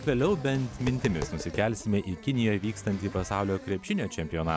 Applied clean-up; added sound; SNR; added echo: none; Tap; 15 dB; none.